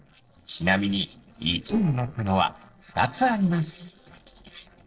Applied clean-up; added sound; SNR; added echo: neural separator model SepFormer DNS4.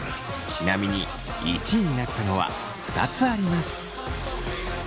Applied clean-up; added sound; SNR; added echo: none; none; none; none.